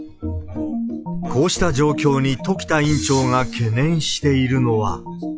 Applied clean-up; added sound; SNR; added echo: classical method log-MMSE.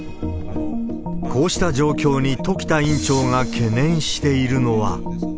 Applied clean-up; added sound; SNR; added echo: none; Cricket; 9 dB; none.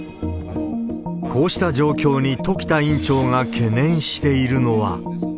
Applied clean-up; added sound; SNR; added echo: none; none; none; none.